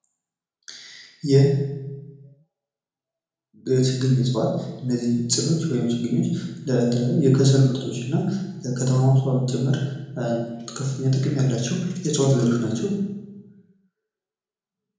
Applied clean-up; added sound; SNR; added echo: none; none; none; reverberation time 0.9 s.